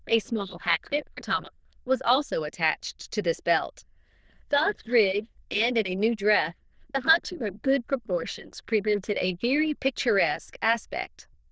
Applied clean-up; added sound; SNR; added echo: neural diffusion model UNIVERSE++.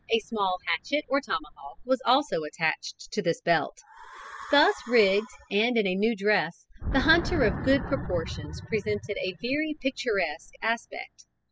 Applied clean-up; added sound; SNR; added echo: classical method spectral subtraction.